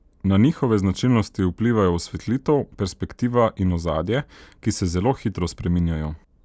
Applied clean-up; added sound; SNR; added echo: none; none; none; none.